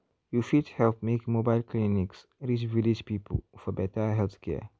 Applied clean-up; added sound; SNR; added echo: none; none; none; none.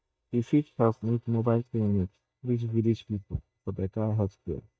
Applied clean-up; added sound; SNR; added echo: neural mask model DeepFilterNet 3.